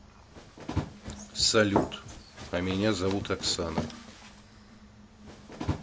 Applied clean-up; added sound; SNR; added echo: none; Run; 5 dB; none.